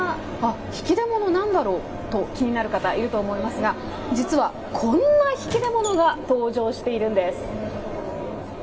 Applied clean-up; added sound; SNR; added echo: none; Squeak; 14 dB; reverberation time 1.0 s.